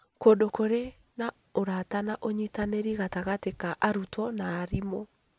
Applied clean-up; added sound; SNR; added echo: none; none; none; none.